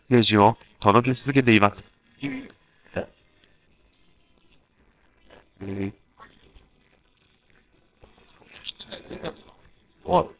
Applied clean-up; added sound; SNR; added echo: neural separator model SepFormer WHAMR!.